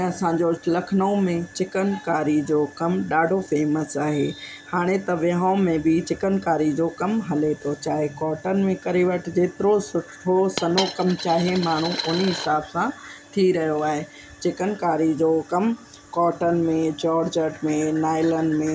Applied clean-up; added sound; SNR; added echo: none; Coin (dropping); 8 dB; none.